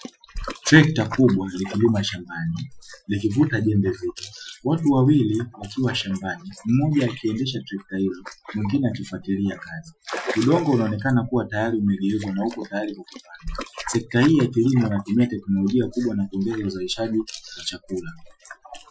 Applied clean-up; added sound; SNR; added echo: classical method Wiener filter.